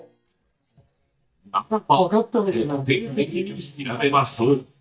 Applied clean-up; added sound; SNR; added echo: neural mask model DeepFilterNet 3.